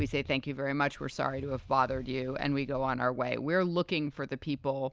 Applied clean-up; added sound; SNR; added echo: none; none; none; none.